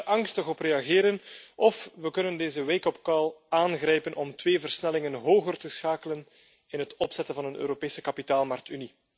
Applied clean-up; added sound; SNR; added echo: none; none; none; none.